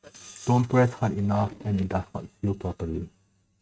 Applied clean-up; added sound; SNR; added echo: neural mask model RNNoise.